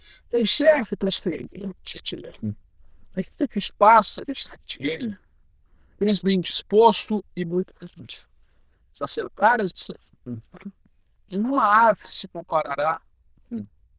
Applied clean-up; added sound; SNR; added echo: neural diffusion model UNIVERSE++.